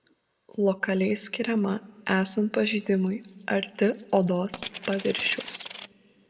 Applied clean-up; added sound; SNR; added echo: none; Coin (dropping); 13 dB; reverberation time 2.1 s.